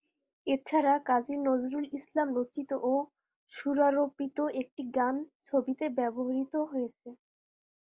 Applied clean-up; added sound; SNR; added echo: none; none; none; none.